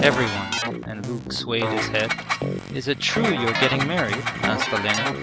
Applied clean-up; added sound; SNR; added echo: none; Engine + Keyboard (musical); 0 dB; none.